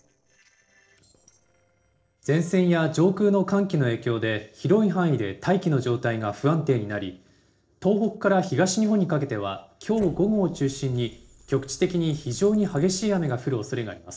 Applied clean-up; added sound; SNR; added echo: neural separator model SepFormer DNS4.